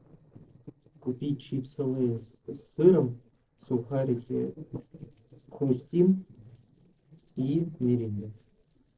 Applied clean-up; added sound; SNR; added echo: neural separator model SepFormer DNS4.